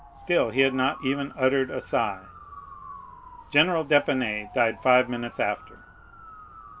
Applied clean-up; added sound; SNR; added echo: none; Motor vehicle (road) / Siren; 18 dB; none.